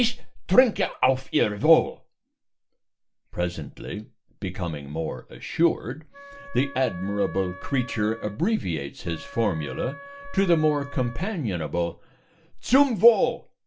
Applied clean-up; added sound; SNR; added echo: none; Wind instrument, woodwind instrument; 17 dB; reverberation time 0.2 s.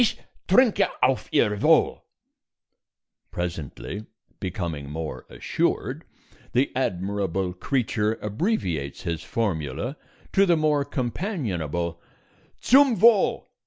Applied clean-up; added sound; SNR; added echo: none; none; none; none.